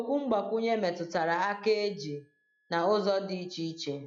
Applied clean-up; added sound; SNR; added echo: classical method log-MMSE.